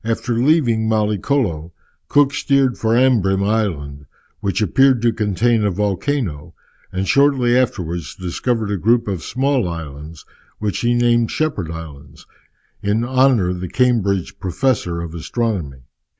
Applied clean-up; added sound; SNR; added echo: none; none; none; none.